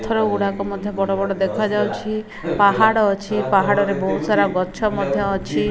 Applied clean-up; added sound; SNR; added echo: none; none; none; none.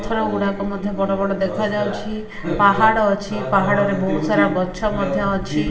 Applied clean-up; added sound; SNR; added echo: none; none; none; reverberation time 0.8 s.